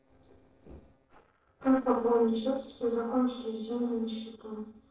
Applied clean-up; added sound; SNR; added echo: neural separator model SepFormer DNS4.